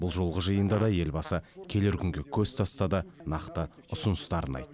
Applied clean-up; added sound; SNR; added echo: none; Fart; 17 dB; none.